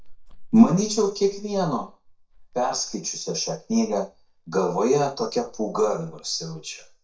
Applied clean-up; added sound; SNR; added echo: neural mask model DeepFilterNet 3.